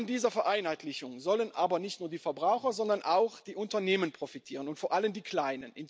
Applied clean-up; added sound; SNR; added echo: none; none; none; none.